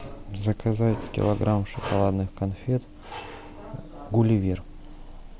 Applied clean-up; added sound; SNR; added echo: none; none; none; none.